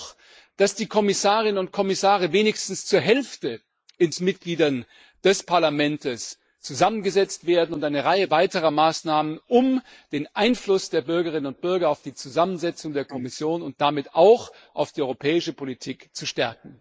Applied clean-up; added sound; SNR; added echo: neural mask model Resemble Enhance denoiser.